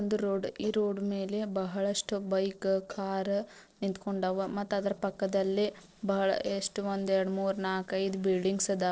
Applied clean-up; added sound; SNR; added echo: neural separator model SepFormer DNS4.